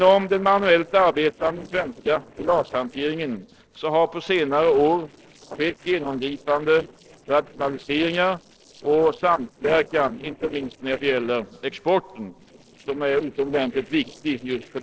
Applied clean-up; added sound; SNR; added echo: neural separator model SepFormer DNS4.